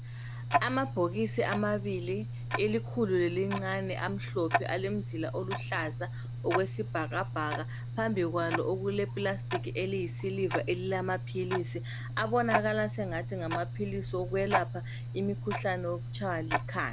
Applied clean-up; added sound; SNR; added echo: none; Tick-tock; 3 dB; none.